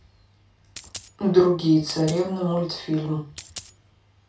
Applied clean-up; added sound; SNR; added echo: none; Coin (dropping); 17 dB; reverberation time 0.2 s.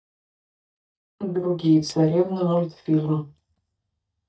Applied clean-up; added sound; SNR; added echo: neural mask model DeepFilterNet 3.